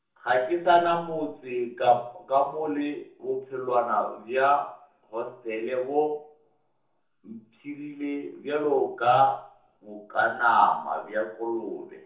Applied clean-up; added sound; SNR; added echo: none; none; none; reverberation time 0.7 s.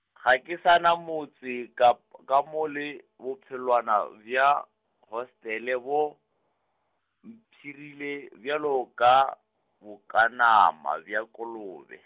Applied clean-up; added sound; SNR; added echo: none; none; none; none.